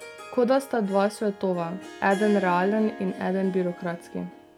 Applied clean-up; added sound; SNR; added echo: none; Harp; 15 dB; none.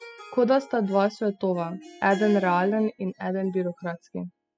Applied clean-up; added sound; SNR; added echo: classical method spectral subtraction.